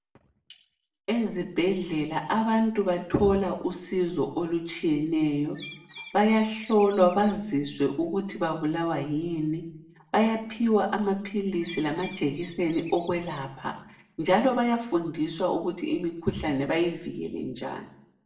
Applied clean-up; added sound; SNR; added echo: none; Bird; 19 dB; reverberation time 0.6 s.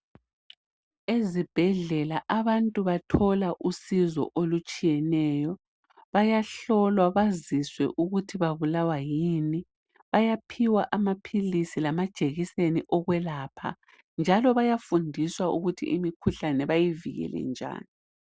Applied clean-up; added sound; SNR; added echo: none; none; none; none.